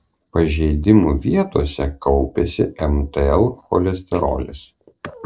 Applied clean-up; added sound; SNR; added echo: neural separator model SepFormer DNS4.